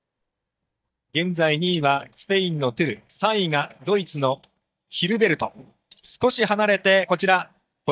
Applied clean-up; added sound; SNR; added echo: neural mask model DeepFilterNet 3.